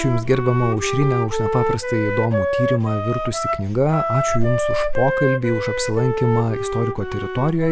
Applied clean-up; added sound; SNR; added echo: none; Wind instrument, woodwind instrument; 3 dB; none.